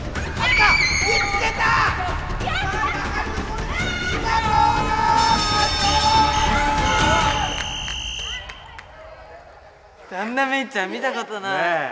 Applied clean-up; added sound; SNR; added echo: none; none; none; none.